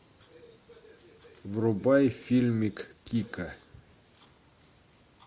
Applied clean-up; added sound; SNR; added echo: none; none; none; none.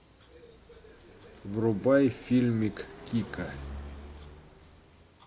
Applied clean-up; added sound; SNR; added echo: none; Car passing by; 16 dB; none.